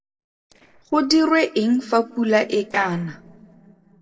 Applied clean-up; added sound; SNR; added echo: neural separator model SepFormer DNS4.